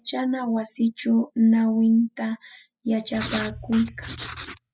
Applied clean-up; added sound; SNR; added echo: classical method spectral subtraction.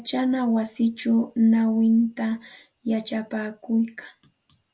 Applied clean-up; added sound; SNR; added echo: none; none; none; none.